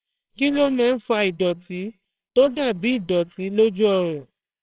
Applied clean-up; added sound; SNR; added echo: neural separator model SepFormer WHAMR!.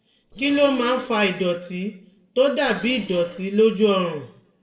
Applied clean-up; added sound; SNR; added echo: neural separator model SepFormer DNS4.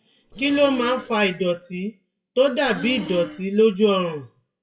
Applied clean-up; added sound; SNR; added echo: classical method WPE with log-MMSE.